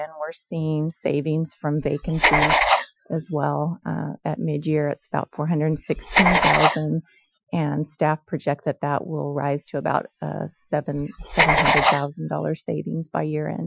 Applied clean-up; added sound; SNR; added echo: classical method Wiener filter.